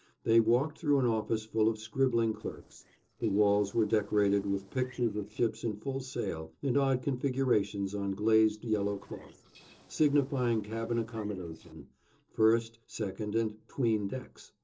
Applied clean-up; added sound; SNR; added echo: neural separator model SepFormer DNS4.